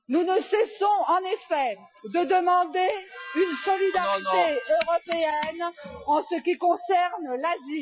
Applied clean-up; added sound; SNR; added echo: classical method Wiener filter.